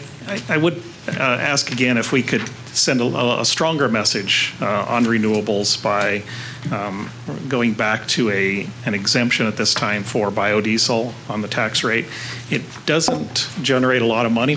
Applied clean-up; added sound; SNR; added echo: none; none; none; none.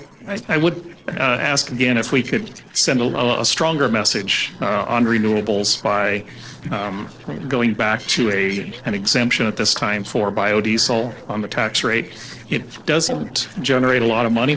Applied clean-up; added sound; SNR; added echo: neural separator model SepFormer DNS4.